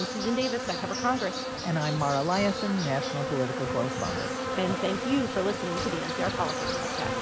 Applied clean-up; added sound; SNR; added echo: none; Insect; 3 dB; none.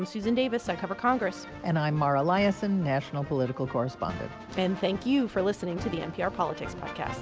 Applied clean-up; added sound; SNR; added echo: none; none; none; none.